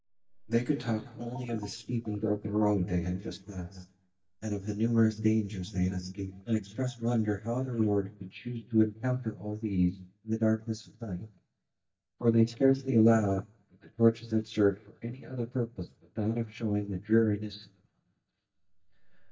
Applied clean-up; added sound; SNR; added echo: neural mask model DeepFilterNet 3.